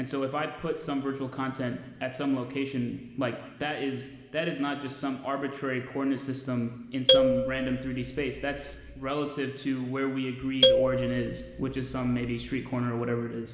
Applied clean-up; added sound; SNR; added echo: none; Marimba, xylophone; -3 dB; reverberation time 2.0 s.